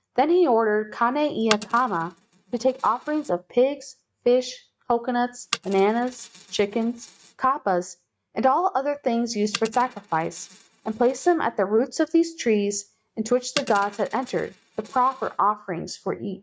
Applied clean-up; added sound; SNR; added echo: neural mask model RNNoise.